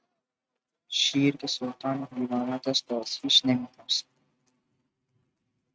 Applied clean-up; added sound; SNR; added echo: neural mask model RNNoise.